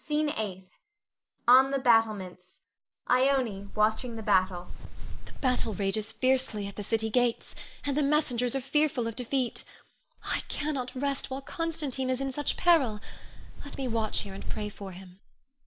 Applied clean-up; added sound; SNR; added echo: none; Wind; -1 dB; none.